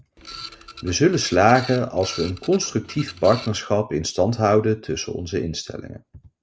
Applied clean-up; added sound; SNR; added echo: none; Printer; 16 dB; none.